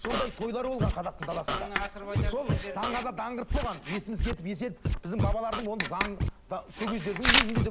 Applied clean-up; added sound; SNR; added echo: none; Writing + Scratching (performance technique); -3 dB; none.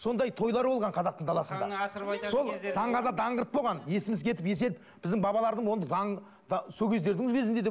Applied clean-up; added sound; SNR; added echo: none; none; none; none.